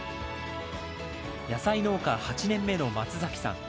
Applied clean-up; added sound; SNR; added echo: none; none; none; none.